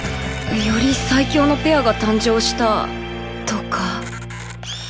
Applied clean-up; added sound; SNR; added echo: none; Camera; 18 dB; none.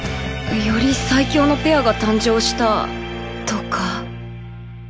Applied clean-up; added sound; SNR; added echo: none; none; none; none.